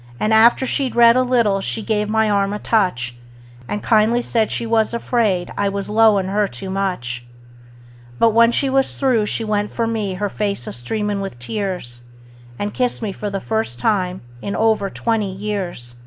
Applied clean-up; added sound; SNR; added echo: none; none; none; none.